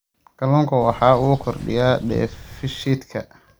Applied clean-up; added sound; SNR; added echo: none; Bird; 16 dB; none.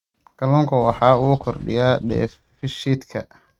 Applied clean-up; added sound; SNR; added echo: neural mask model RNNoise.